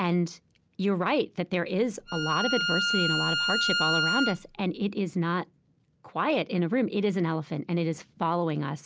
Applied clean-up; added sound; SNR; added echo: none; Bowed string instrument; 0 dB; none.